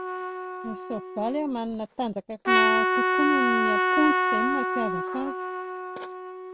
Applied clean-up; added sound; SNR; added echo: none; Trumpet; -4 dB; none.